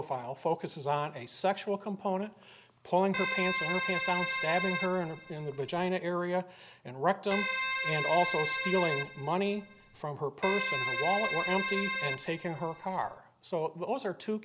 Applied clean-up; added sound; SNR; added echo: none; Keyboard (musical); 1 dB; none.